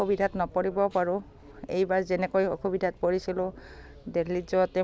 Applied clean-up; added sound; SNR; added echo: none; none; none; none.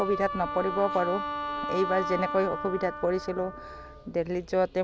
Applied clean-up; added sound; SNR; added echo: none; Wind instrument, woodwind instrument; 6 dB; none.